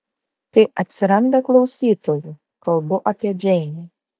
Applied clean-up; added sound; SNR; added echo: neural mask model DeepFilterNet 3.